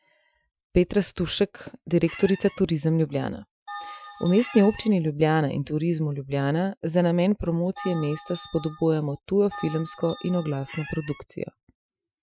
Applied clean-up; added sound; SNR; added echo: classical method Wiener filter.